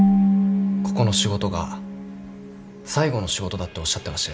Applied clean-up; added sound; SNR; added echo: none; Marimba, xylophone / Wood; -3 dB; none.